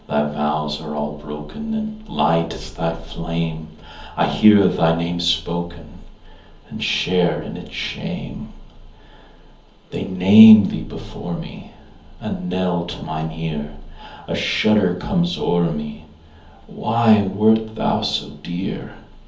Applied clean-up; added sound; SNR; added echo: none; none; none; reverberation time 0.7 s.